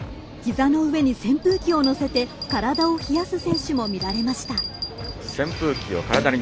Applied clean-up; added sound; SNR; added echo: none; Bell; 12 dB; none.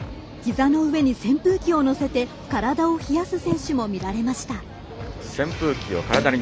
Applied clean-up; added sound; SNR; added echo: none; none; none; none.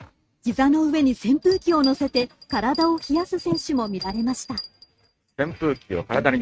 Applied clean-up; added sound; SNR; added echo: neural mask model RNNoise.